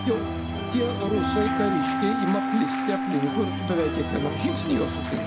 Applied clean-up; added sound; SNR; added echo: none; Organ + Wind instrument, woodwind instrument; 0 dB; none.